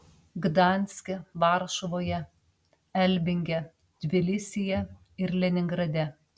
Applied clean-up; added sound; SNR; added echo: none; none; none; none.